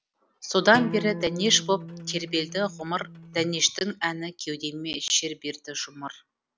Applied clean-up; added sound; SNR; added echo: none; Acoustic guitar; 11 dB; none.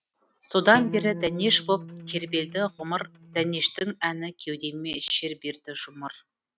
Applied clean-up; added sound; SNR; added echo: neural mask model RNNoise.